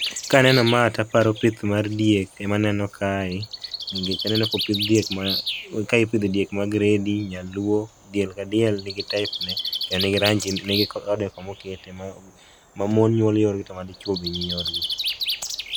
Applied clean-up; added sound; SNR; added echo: none; Bird; 9 dB; none.